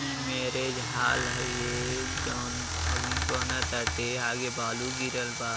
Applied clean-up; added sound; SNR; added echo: none; Sawing + Squeak; 0 dB; none.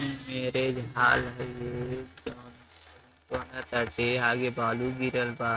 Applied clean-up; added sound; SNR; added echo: neural mask model RNNoise.